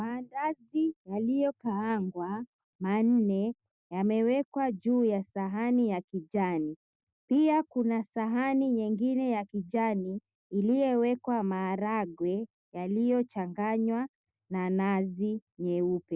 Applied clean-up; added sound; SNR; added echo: none; none; none; none.